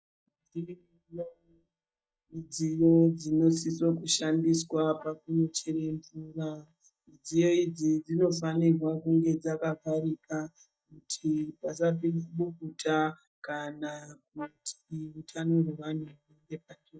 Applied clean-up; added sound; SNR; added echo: neural mask model DeepFilterNet 3.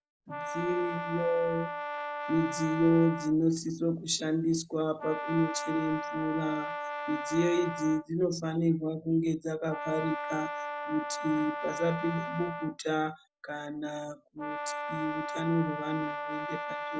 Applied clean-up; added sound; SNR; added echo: none; Brass instrument; 7 dB; none.